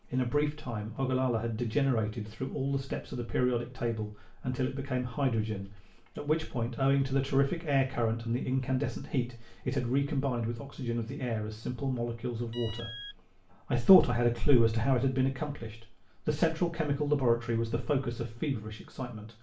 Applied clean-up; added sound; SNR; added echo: none; Alarm; 15 dB; reverberation time 0.3 s.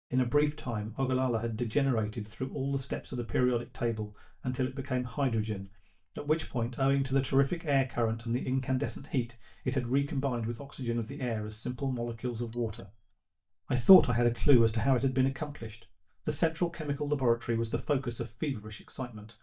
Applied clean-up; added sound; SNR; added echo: neural mask model DeepFilterNet 3.